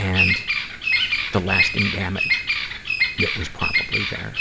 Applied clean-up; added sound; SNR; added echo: none; Bird vocalization, bird call, bird song; -4 dB; none.